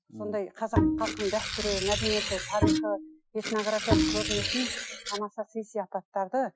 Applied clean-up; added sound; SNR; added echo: classical method Wiener filter.